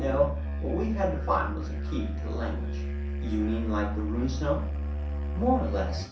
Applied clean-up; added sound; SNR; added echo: none; Musical instrument; 0 dB; reverberation time 0.6 s.